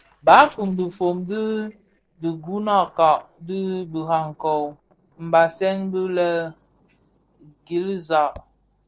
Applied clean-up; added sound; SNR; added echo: neural separator model SepFormer DNS4.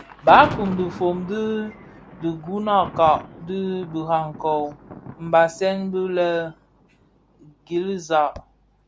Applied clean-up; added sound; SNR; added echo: none; Thunder; 15 dB; none.